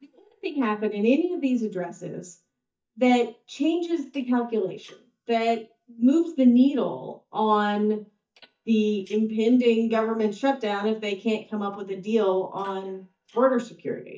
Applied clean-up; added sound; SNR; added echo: neural mask model DeepFilterNet 3.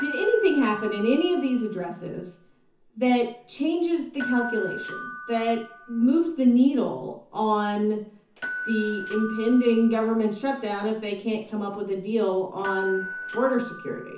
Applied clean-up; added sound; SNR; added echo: none; Door / Bell; 13 dB; reverberation time 0.6 s.